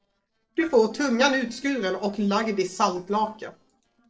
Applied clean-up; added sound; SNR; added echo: neural separator model SepFormer DNS4.